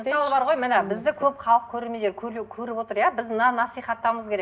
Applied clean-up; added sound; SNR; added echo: none; none; none; none.